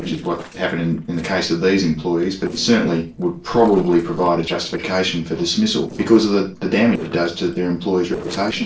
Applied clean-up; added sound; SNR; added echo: neural separator model SepFormer DNS4.